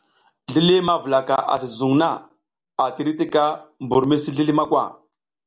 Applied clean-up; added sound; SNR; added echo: none; none; none; none.